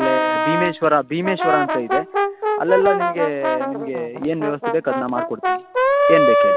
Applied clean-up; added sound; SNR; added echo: none; Brass instrument; -2 dB; none.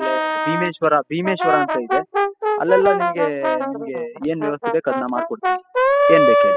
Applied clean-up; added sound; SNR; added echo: classical method spectral subtraction.